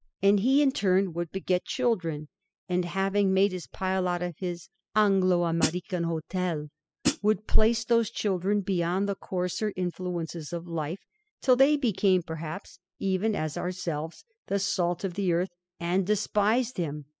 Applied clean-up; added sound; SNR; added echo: classical method spectral subtraction.